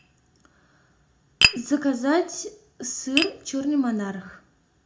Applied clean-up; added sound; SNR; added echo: none; Tap; 2 dB; reverberation time 0.3 s.